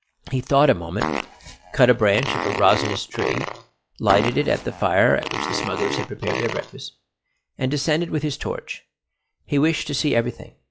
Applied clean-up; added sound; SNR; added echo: classical method log-MMSE.